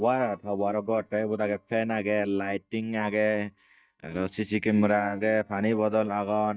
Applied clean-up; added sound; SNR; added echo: neural mask model DeepFilterNet 3.